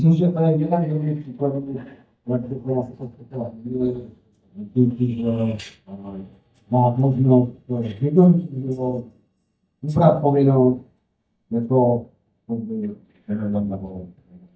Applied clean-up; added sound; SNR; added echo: neural mask model DeepFilterNet 3.